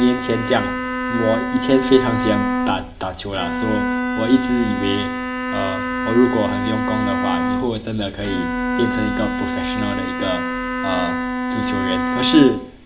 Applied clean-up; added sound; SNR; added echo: none; Bowed string instrument; 1 dB; reverberation time 0.5 s.